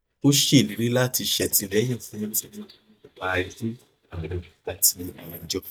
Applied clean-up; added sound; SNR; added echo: neural mask model DeepFilterNet 3.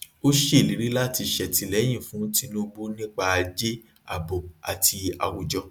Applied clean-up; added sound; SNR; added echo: none; none; none; none.